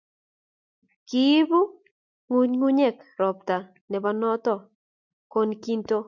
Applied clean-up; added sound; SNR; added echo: none; none; none; none.